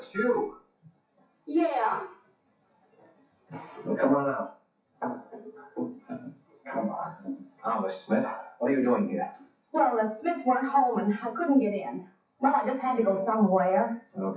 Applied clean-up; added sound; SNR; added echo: classical method WPE with log-MMSE.